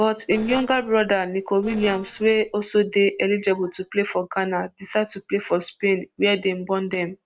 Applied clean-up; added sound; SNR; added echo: neural separator model SepFormer DNS4.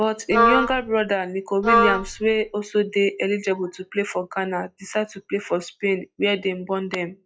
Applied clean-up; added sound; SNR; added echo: classical method log-MMSE.